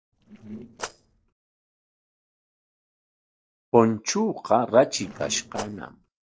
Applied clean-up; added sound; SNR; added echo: neural separator model SepFormer DNS4.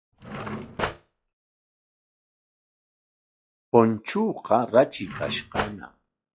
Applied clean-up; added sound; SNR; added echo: classical method log-MMSE.